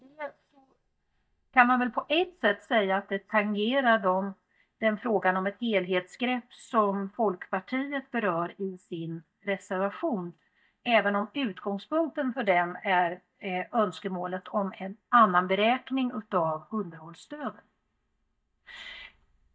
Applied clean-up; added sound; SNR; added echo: neural mask model DeepFilterNet 3.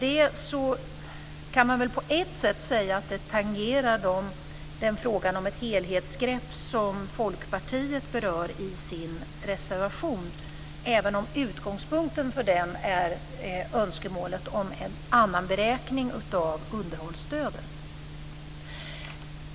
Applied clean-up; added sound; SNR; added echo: none; none; none; none.